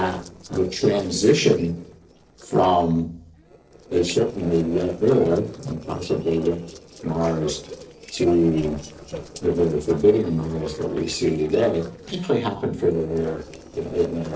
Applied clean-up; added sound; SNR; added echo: neural separator model SepFormer DNS4.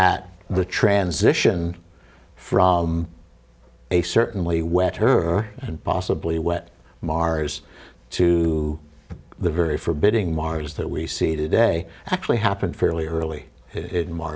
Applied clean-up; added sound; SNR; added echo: none; none; none; none.